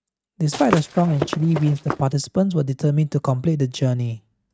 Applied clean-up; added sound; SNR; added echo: neural mask model RNNoise.